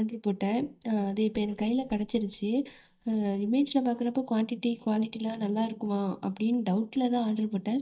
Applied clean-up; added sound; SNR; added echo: neural mask model DeepFilterNet 3.